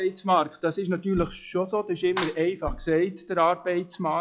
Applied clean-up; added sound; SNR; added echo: classical method log-MMSE.